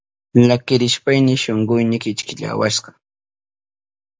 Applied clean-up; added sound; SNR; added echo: none; none; none; none.